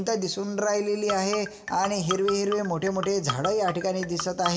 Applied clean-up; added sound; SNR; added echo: none; Marimba, xylophone; 9 dB; reverberation time 1.2 s.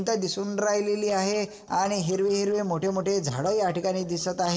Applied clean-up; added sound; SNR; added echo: neural separator model SepFormer DNS4.